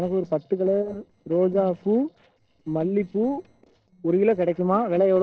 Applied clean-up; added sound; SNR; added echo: neural separator model SepFormer DNS4.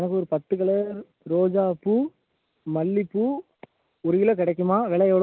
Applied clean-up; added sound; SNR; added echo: none; none; none; none.